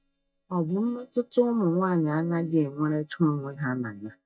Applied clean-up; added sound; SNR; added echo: neural mask model DeepFilterNet 3.